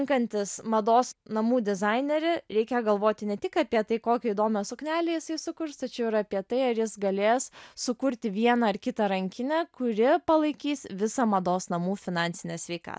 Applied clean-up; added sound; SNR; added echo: none; none; none; none.